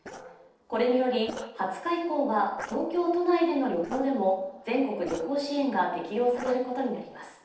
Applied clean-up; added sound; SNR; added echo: neural separator model SepFormer DNS4.